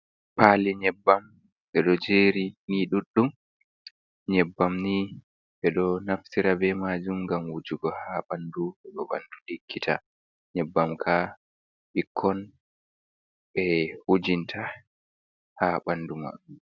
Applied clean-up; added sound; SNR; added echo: none; none; none; none.